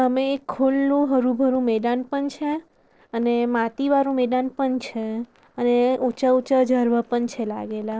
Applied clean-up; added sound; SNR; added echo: neural separator model SepFormer DNS4.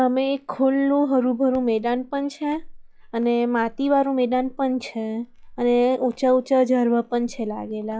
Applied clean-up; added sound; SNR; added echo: classical method log-MMSE.